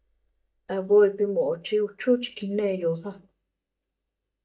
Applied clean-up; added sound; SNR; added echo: neural mask model DeepFilterNet 3.